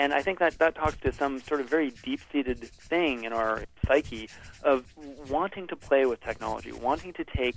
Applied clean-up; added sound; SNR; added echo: none; Writing; 14 dB; none.